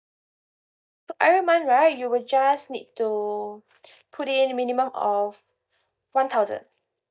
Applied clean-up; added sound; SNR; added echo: neural mask model DeepFilterNet 3.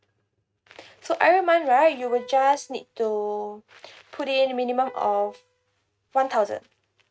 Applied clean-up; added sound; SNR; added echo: neural mask model RNNoise.